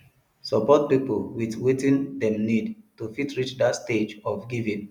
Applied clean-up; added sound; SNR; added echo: none; none; none; none.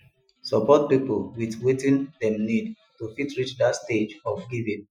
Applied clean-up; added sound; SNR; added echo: classical method Wiener filter.